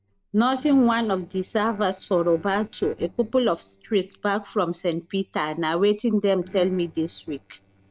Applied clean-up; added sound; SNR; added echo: neural separator model SepFormer DNS4.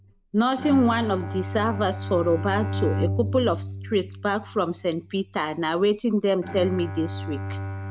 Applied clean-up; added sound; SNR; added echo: none; Bowed string instrument; 7 dB; none.